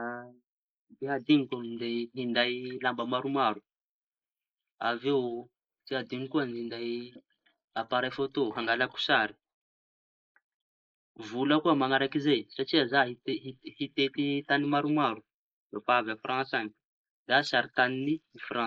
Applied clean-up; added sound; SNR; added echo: neural mask model Resemble Enhance denoiser.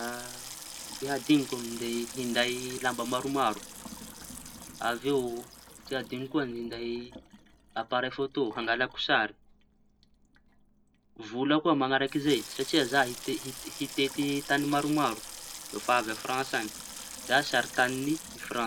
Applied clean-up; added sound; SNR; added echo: none; Sink (filling or washing) / Water tap, faucet; 13 dB; none.